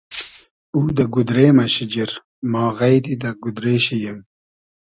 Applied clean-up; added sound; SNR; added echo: neural mask model RNNoise.